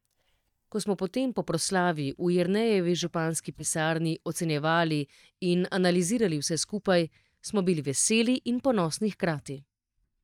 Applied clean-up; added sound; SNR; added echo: neural mask model DeepFilterNet 3.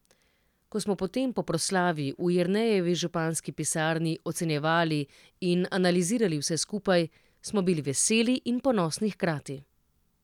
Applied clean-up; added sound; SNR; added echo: none; none; none; none.